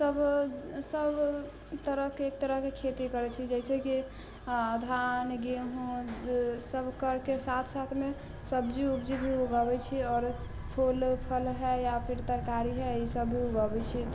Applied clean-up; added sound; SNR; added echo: none; Gull, seagull / Waves, surf / Siren; 11 dB; none.